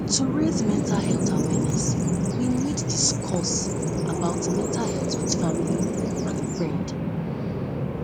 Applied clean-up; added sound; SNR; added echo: none; Bird vocalization, bird call, bird song; -5 dB; none.